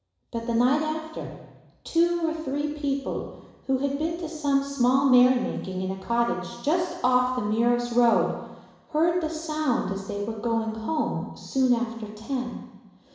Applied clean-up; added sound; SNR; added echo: none; none; none; reverberation time 1.0 s.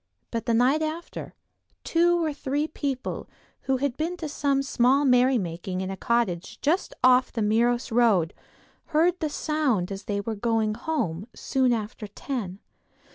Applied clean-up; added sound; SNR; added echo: none; none; none; none.